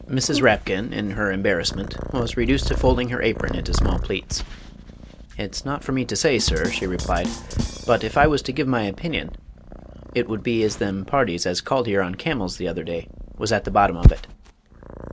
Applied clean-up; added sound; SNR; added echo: none; Purr + Drum kit; 3 dB; none.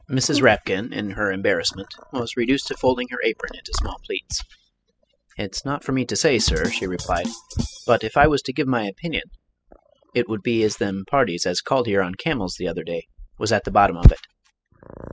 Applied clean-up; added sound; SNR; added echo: classical method spectral subtraction.